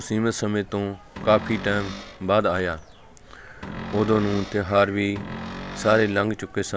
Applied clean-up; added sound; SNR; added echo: none; Cupboard open or close; 12 dB; none.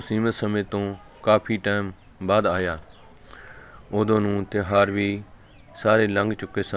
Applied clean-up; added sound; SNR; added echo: none; none; none; none.